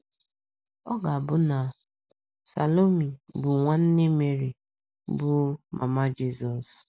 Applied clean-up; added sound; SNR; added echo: none; none; none; none.